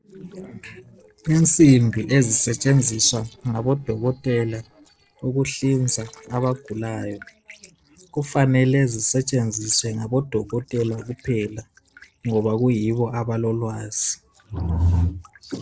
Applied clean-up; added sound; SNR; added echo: neural separator model SepFormer DNS4.